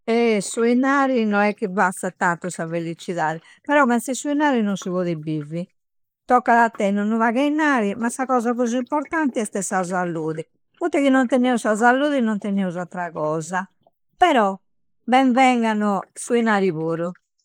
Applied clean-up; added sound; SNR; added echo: neural mask model Resemble Enhance denoiser.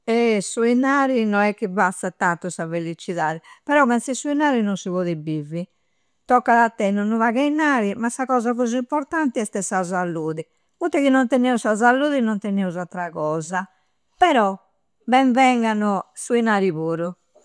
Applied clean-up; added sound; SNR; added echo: none; none; none; none.